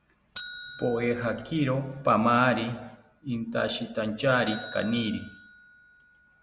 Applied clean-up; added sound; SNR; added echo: none; Bell; 13 dB; none.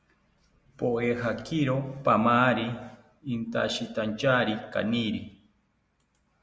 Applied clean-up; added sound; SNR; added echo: none; none; none; none.